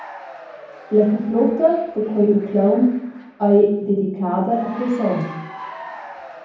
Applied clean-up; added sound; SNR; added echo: none; Applause / Cheering; 18 dB; reverberation time 1.2 s.